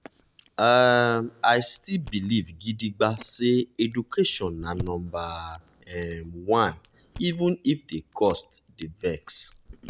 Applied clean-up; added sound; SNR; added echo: none; Chewing, mastication; 19 dB; none.